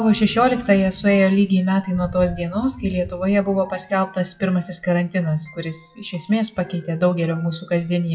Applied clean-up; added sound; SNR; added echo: classical method WPE with log-MMSE.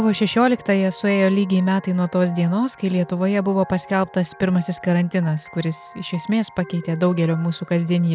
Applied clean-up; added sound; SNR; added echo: none; none; none; none.